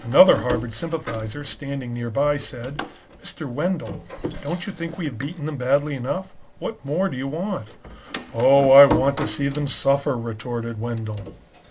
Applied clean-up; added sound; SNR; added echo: none; Door; 12 dB; none.